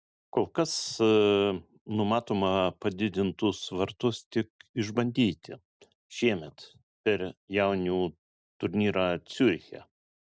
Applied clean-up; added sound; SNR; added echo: none; none; none; none.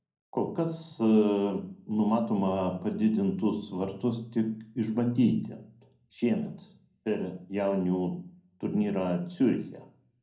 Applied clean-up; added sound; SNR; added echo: none; none; none; reverberation time 0.6 s.